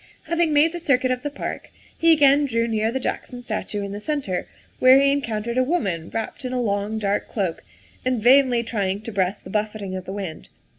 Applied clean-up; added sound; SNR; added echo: none; none; none; none.